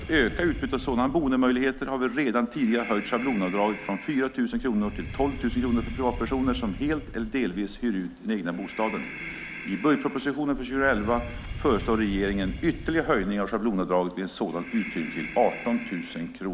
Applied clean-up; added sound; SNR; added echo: none; Breathing; 11 dB; none.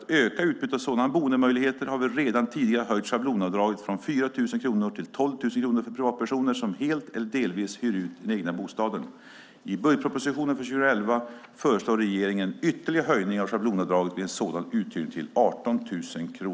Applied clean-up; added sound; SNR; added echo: none; none; none; none.